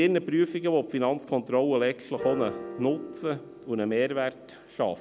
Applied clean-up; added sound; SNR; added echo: none; Piano; 15 dB; none.